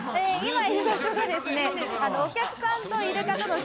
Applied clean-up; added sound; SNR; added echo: none; Insect; 20 dB; none.